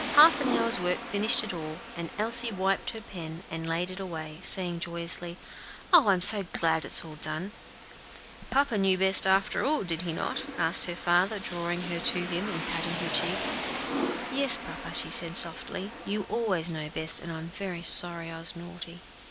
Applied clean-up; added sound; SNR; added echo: none; Rain; 10 dB; none.